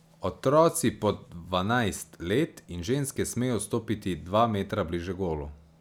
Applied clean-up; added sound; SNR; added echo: none; none; none; none.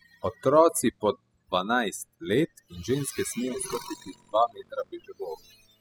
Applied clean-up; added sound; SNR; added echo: classical method spectral subtraction.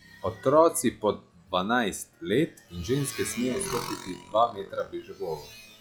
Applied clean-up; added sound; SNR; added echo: classical method log-MMSE.